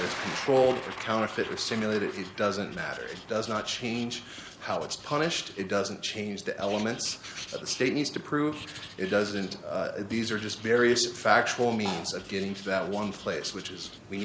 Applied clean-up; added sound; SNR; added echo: none; Writing + Thunder; 14 dB; none.